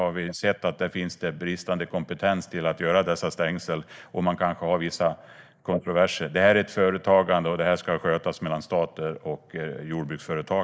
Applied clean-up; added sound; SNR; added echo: neural mask model Resemble Enhance denoiser.